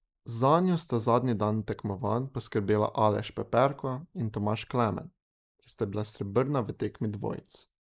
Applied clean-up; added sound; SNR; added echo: neural mask model Resemble Enhance denoiser.